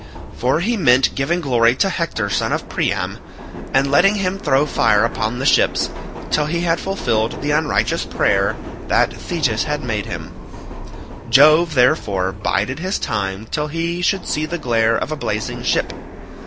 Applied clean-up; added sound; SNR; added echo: none; Subway, metro, underground; 11 dB; none.